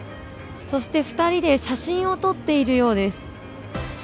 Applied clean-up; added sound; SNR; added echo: none; none; none; none.